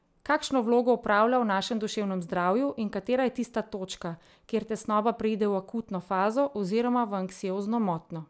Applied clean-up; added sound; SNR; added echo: none; none; none; none.